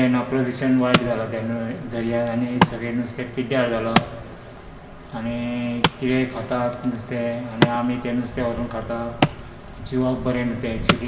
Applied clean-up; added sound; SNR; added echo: none; Wood; 4 dB; reverberation time 2.1 s.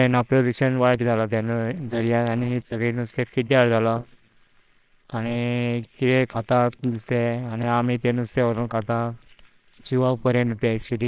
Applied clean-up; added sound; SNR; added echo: neural separator model SepFormer WHAMR!.